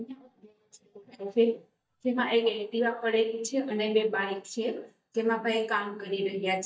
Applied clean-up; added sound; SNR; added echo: neural mask model DeepFilterNet 3.